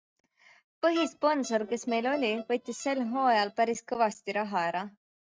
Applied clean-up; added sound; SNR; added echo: neural mask model RNNoise.